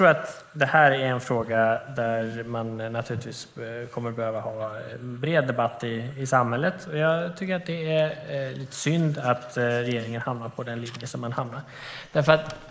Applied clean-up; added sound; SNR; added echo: neural mask model Resemble Enhance denoiser.